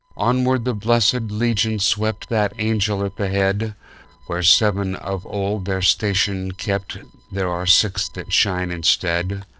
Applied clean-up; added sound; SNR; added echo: neural separator model SepFormer DNS4.